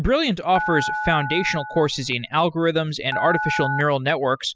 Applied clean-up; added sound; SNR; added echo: classical method spectral subtraction.